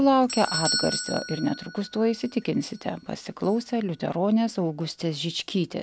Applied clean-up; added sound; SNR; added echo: none; Doorbell; 10 dB; none.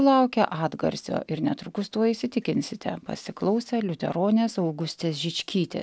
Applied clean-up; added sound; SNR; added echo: none; none; none; none.